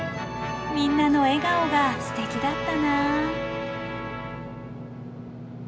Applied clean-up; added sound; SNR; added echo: none; Engine / Mechanisms; 12 dB; none.